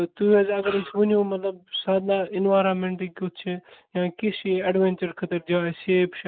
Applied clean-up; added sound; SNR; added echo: none; none; none; none.